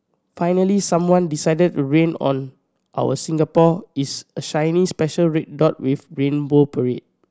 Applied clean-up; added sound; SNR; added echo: none; none; none; none.